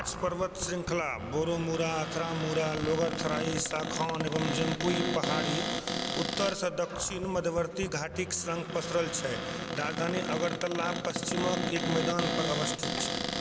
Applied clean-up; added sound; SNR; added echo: none; Cupboard open or close; 3 dB; none.